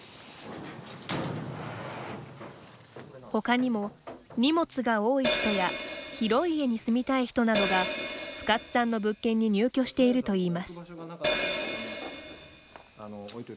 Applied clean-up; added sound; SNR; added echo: none; Hi-hat; 5 dB; none.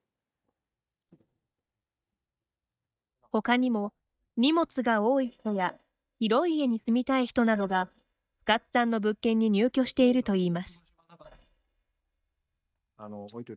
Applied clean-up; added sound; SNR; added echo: neural mask model DeepFilterNet 3.